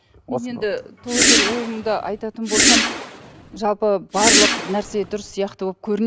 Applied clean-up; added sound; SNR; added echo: none; Whoosh, swoosh, swish; -4 dB; none.